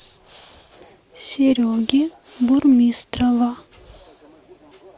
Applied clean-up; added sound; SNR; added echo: none; none; none; none.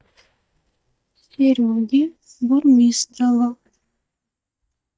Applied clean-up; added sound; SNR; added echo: neural mask model DeepFilterNet 3.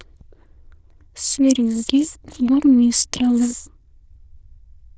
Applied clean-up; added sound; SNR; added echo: neural diffusion model UNIVERSE++.